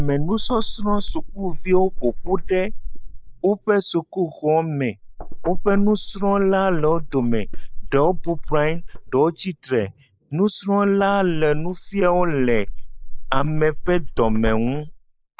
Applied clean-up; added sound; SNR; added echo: neural mask model Resemble Enhance denoiser.